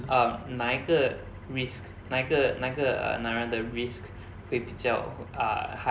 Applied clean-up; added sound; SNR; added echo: none; none; none; none.